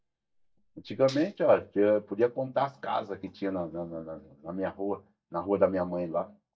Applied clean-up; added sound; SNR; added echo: neural mask model DeepFilterNet 3.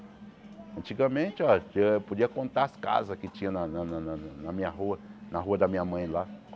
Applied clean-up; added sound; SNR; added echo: none; none; none; none.